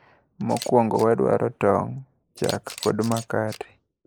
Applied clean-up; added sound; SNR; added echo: neural mask model Resemble Enhance denoiser.